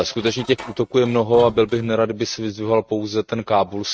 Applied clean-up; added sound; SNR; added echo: neural mask model RNNoise.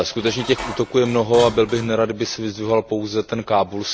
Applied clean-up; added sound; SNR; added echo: none; Dishes, pots, and pans; 15 dB; none.